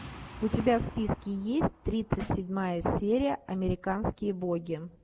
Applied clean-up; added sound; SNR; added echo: none; Snare drum + Boom; 18 dB; none.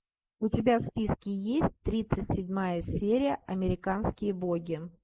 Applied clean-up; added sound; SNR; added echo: neural mask model Resemble Enhance denoiser.